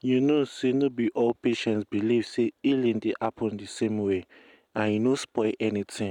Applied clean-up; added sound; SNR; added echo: none; none; none; none.